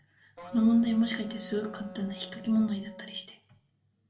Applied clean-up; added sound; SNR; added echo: none; Wind instrument, woodwind instrument; 17 dB; reverberation time 0.5 s.